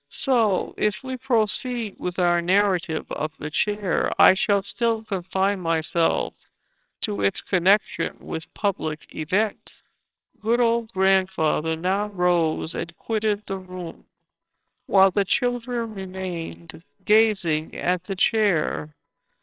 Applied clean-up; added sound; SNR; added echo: neural separator model SepFormer WHAMR!.